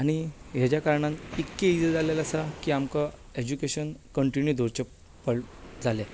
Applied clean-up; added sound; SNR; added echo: none; Waves, surf; 17 dB; none.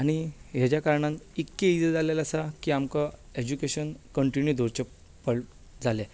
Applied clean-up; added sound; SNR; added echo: none; none; none; none.